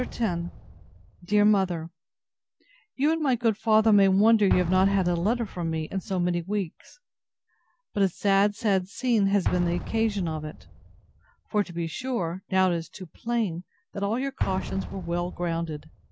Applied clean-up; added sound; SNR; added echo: none; Explosion; 12 dB; none.